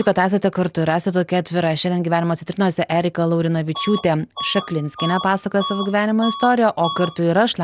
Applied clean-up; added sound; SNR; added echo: none; Bus / Alarm; 14 dB; none.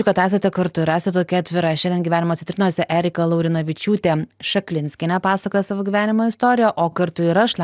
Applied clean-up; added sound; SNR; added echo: none; none; none; none.